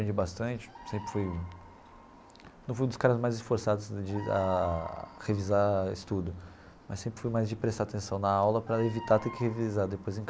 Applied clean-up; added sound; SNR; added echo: none; Bird vocalization, bird call, bird song; 18 dB; none.